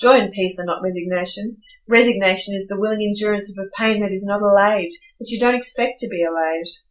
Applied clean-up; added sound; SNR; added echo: none; none; none; none.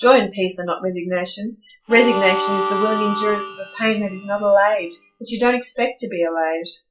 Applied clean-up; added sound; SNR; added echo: classical method log-MMSE.